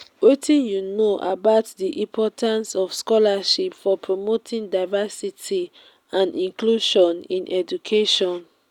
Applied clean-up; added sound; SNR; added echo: none; none; none; none.